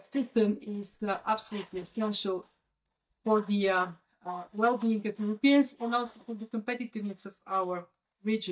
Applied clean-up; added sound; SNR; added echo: neural mask model DeepFilterNet 3.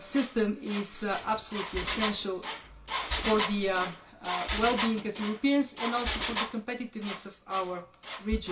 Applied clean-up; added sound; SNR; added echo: none; Engine; 5 dB; reverberation time 0.2 s.